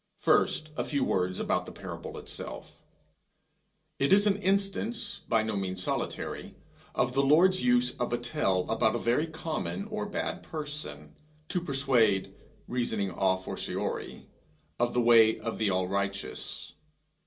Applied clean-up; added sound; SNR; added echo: none; none; none; reverberation time 0.2 s.